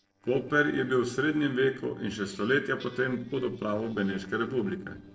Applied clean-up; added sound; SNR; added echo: neural separator model SepFormer DNS4.